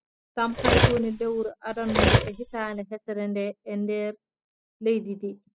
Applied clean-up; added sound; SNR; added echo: classical method spectral subtraction.